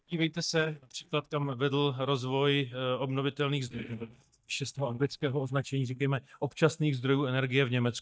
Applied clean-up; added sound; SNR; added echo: neural mask model DeepFilterNet 3.